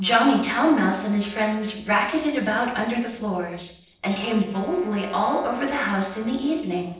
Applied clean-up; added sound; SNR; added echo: neural separator model SepFormer DNS4.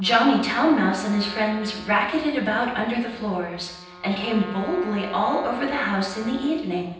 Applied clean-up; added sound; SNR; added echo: none; Trumpet; 16 dB; reverberation time 0.9 s.